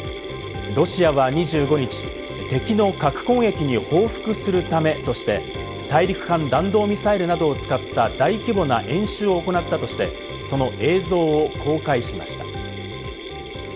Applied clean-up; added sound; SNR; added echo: none; Mechanisms; 12 dB; none.